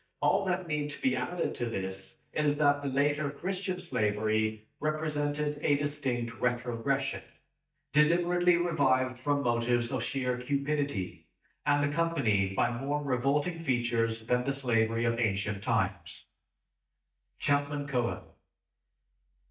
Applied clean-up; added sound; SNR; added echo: neural mask model DeepFilterNet 3.